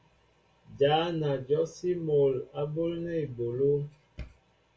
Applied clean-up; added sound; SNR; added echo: none; none; none; reverberation time 0.2 s.